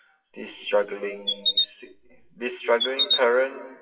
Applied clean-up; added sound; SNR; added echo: classical method WPE with log-MMSE.